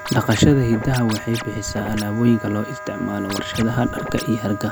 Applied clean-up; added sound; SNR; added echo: none; Scratching (performance technique) + Wind instrument, woodwind instrument; 10 dB; none.